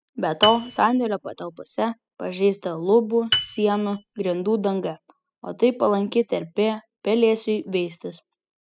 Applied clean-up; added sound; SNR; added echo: classical method spectral subtraction.